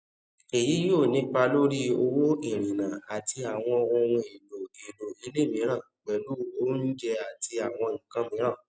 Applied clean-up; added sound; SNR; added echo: none; none; none; none.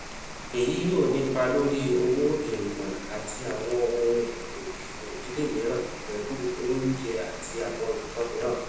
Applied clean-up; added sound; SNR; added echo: none; Rain; 10 dB; reverberation time 0.9 s.